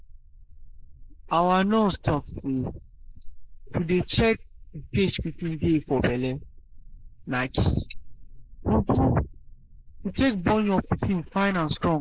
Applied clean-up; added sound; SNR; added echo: neural mask model Resemble Enhance denoiser.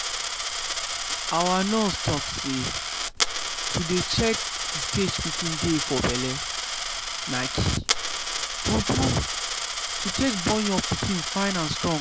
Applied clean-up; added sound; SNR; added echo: none; Coin (dropping); 1 dB; none.